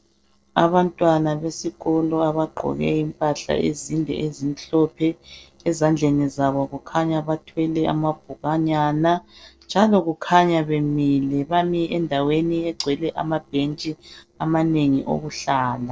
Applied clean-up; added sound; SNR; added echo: neural separator model SepFormer DNS4.